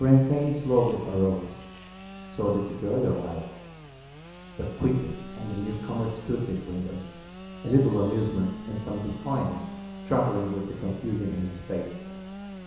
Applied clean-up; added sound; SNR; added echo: none; Sawing / Engine; 14 dB; reverberation time 1.0 s.